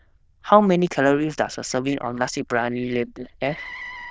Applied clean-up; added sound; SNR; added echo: neural diffusion model UNIVERSE++.